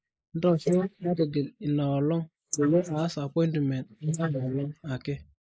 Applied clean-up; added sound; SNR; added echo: neural mask model Resemble Enhance denoiser.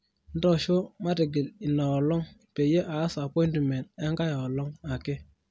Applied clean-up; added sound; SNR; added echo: none; none; none; none.